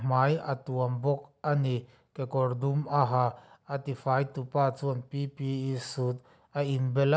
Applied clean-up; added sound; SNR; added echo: none; none; none; none.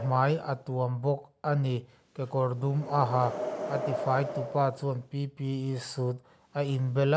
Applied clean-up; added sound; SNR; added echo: none; Wind; 11 dB; none.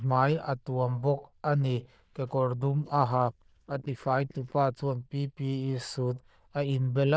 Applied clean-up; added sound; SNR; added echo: neural diffusion model UNIVERSE++.